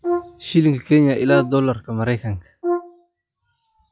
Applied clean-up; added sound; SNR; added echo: classical method log-MMSE.